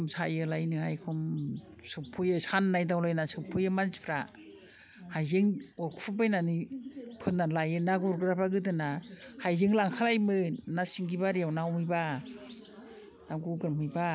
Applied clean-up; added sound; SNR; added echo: none; none; none; none.